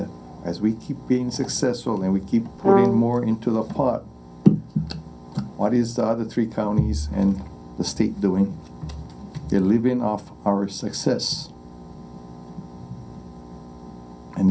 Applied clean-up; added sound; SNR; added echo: none; Brass instrument; -4 dB; reverberation time 0.3 s.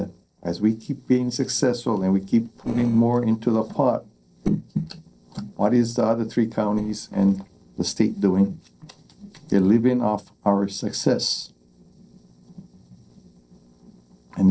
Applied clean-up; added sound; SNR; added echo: neural separator model SepFormer DNS4.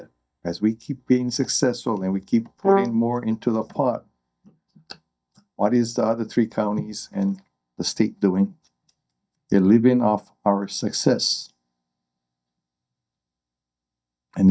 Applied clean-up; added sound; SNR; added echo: neural mask model DeepFilterNet 3.